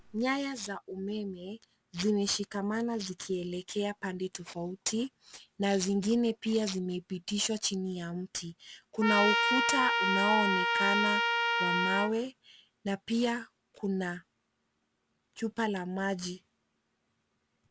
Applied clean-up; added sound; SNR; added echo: none; Trumpet; -4 dB; none.